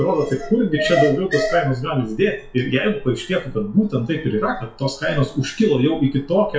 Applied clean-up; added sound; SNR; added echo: classical method WPE with log-MMSE.